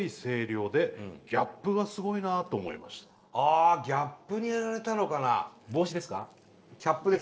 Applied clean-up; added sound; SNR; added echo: neural separator model SepFormer DNS4.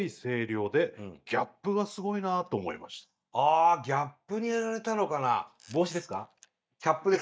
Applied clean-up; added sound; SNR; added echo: neural mask model DeepFilterNet 3.